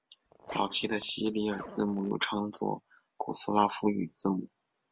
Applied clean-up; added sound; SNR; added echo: none; Zipper (clothing); 18 dB; none.